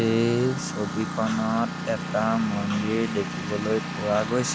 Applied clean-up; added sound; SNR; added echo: none; Engine; 6 dB; none.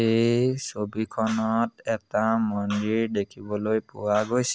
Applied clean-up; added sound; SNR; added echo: none; none; none; none.